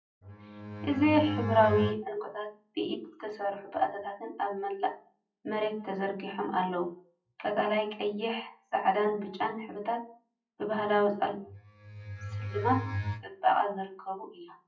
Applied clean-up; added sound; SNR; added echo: classical method WPE with log-MMSE.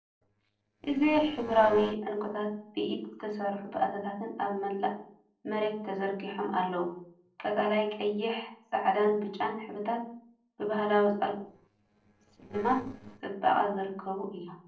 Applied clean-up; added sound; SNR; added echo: neural separator model SepFormer DNS4.